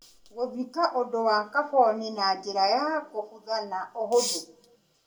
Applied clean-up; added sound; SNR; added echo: none; none; none; reverberation time 0.2 s.